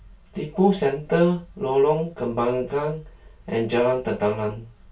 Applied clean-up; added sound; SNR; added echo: none; none; none; reverberation time 0.2 s.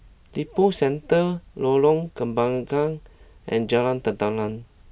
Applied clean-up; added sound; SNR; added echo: none; none; none; none.